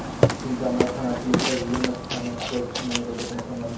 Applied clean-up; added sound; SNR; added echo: none; Burping, eructation; -2 dB; reverberation time 0.5 s.